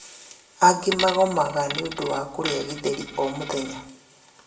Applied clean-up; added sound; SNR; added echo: none; Coin (dropping); 9 dB; reverberation time 0.6 s.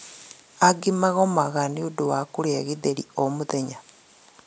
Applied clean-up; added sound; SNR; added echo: none; none; none; none.